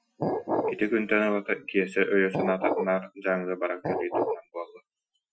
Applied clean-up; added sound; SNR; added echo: classical method Wiener filter.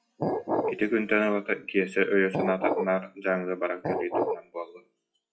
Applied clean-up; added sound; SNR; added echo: classical method log-MMSE.